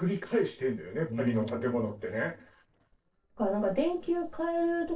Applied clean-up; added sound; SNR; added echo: neural separator model SepFormer DNS4.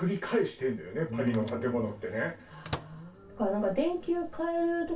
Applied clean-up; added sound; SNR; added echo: none; Microwave oven; 14 dB; reverberation time 0.2 s.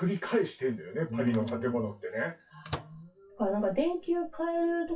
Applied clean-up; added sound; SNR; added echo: classical method WPE with log-MMSE.